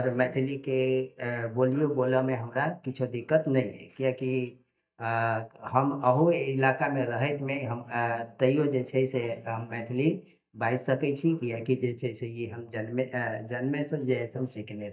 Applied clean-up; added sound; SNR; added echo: neural mask model DeepFilterNet 3.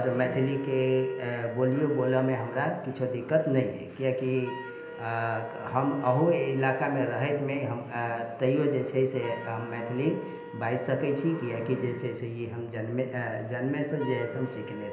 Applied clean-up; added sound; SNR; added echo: none; Wind instrument, woodwind instrument; 16 dB; reverberation time 0.8 s.